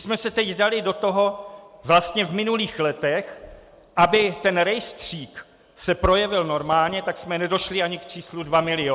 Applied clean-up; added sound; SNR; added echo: none; none; none; none.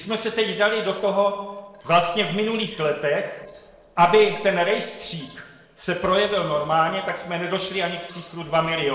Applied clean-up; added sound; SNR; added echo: neural separator model SepFormer DNS4.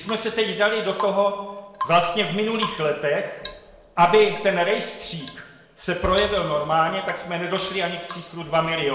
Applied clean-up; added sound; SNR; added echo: none; Drip / Water tap, faucet / Rain; 16 dB; reverberation time 0.9 s.